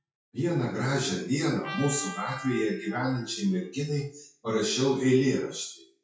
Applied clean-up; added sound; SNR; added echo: classical method WPE with log-MMSE.